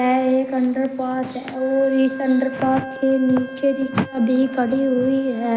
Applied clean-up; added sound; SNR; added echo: none; Wind instrument, woodwind instrument; 17 dB; none.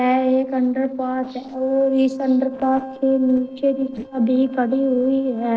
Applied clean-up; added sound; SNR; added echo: neural separator model SepFormer DNS4.